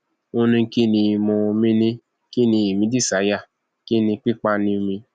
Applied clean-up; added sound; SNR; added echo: none; none; none; none.